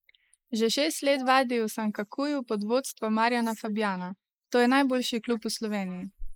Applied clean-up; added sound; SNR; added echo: neural mask model Resemble Enhance denoiser.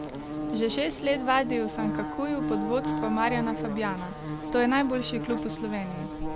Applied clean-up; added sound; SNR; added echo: none; Buzz / Bird; 4 dB; none.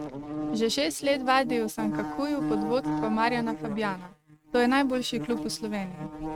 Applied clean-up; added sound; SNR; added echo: neural mask model RNNoise.